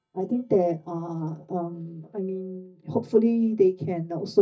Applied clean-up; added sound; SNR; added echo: neural mask model DeepFilterNet 3.